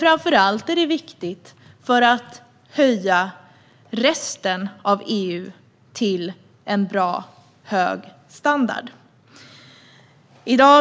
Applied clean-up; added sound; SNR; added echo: none; none; none; none.